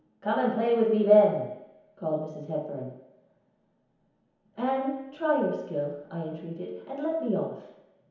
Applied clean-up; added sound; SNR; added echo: none; none; none; reverberation time 1.0 s.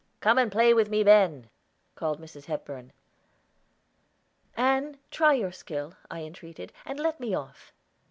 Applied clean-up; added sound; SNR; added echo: none; none; none; none.